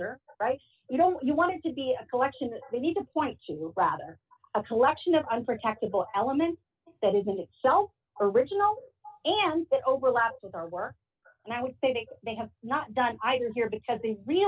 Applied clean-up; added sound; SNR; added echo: none; none; none; none.